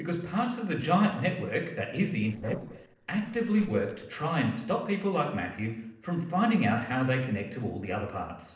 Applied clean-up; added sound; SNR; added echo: neural separator model SepFormer DNS4.